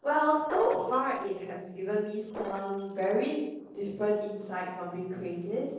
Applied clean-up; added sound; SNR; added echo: neural separator model SepFormer DNS4.